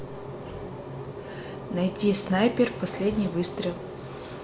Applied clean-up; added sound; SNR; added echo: none; none; none; none.